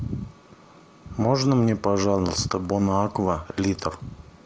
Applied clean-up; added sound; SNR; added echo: none; none; none; none.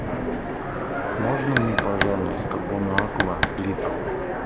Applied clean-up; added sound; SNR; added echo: none; Knock + Train; -2 dB; none.